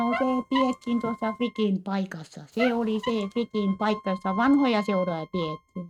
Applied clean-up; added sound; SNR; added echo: neural mask model RNNoise.